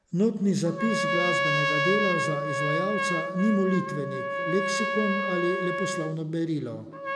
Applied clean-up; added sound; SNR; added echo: none; Trumpet; 1 dB; none.